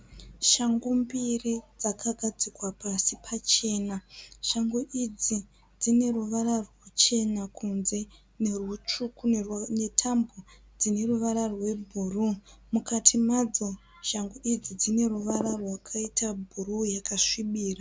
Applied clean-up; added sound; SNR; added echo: none; none; none; none.